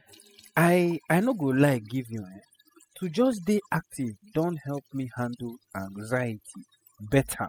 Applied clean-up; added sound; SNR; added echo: classical method spectral subtraction.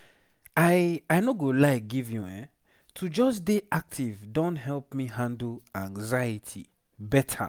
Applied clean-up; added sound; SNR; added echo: none; none; none; none.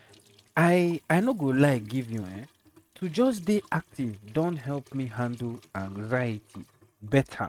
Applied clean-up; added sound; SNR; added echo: neural mask model RNNoise.